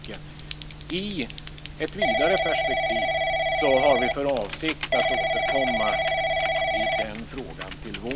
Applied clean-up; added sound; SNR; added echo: none; Telephone / Typing; -3 dB; none.